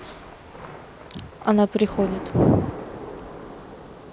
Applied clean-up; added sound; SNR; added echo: none; Thunder / Rain; 12 dB; none.